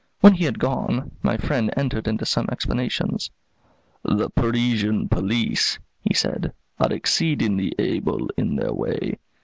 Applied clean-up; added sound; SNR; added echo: none; none; none; none.